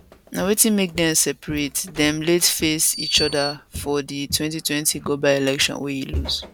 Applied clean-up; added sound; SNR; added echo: none; Walk, footsteps + Door; 12 dB; none.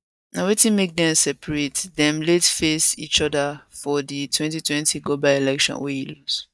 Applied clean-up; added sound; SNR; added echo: neural mask model DeepFilterNet 3.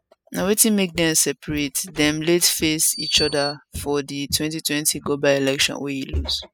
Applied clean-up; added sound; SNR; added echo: classical method spectral subtraction.